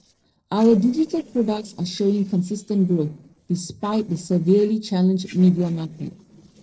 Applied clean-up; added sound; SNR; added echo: neural separator model SepFormer DNS4.